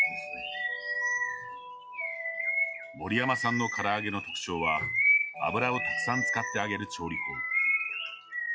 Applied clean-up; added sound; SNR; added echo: classical method log-MMSE.